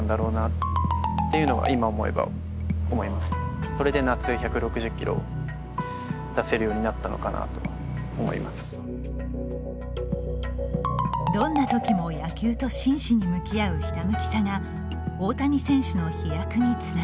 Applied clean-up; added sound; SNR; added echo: none; Marimba, xylophone; 4 dB; none.